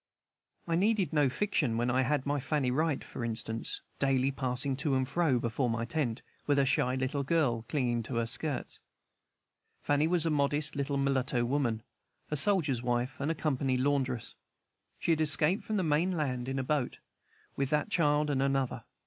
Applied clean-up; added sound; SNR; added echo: none; none; none; none.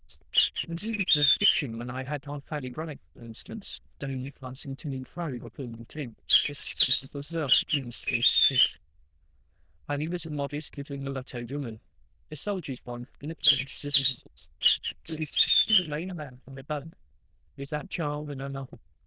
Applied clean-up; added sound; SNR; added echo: neural diffusion model UNIVERSE++.